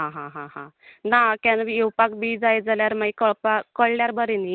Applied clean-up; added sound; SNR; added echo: none; none; none; none.